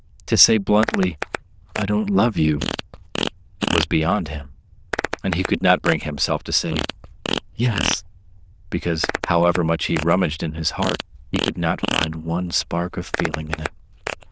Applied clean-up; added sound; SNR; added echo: neural diffusion model UNIVERSE++.